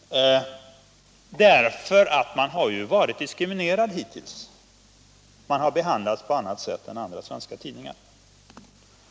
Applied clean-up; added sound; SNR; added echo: none; none; none; none.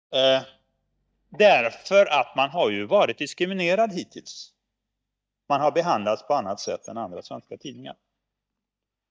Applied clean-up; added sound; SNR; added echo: neural mask model DeepFilterNet 3.